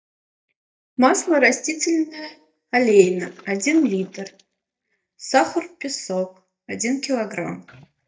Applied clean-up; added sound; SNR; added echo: neural mask model DeepFilterNet 3.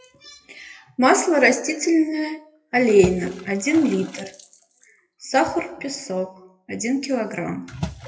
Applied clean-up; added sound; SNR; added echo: classical method WPE with log-MMSE.